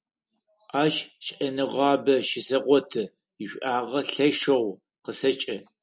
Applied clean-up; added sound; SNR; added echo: none; none; none; none.